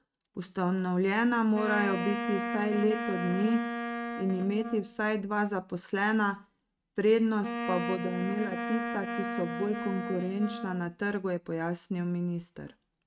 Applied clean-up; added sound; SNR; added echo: neural mask model RNNoise.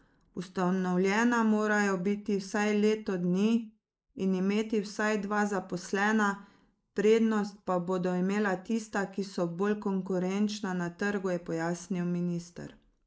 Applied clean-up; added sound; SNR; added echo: neural mask model Resemble Enhance denoiser.